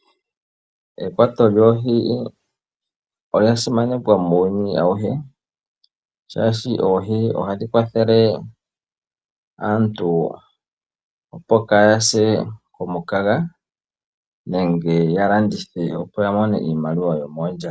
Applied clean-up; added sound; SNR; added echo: none; none; none; none.